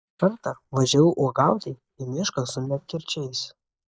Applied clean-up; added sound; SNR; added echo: neural mask model DeepFilterNet 3.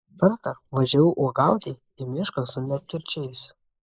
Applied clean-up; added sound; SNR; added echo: neural mask model Resemble Enhance denoiser.